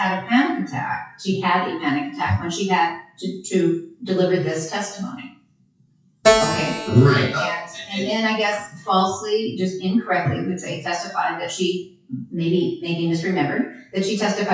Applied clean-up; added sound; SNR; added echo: classical method WPE with log-MMSE.